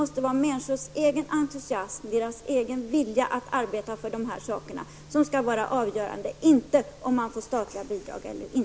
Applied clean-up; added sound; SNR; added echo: none; none; none; none.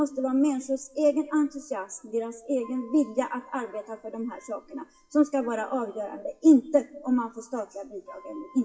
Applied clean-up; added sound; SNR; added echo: classical method WPE with log-MMSE.